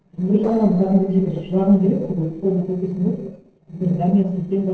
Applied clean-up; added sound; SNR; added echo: neural separator model SepFormer DNS4.